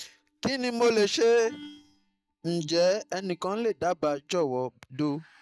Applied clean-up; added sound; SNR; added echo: neural mask model DeepFilterNet 3.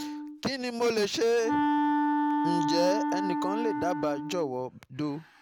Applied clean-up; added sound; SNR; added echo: none; Wind instrument, woodwind instrument; -1 dB; none.